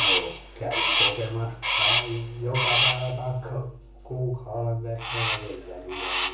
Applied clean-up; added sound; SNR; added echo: none; Crow; -3 dB; reverberation time 0.6 s.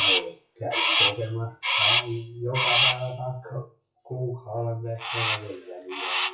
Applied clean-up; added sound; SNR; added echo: classical method WPE with log-MMSE.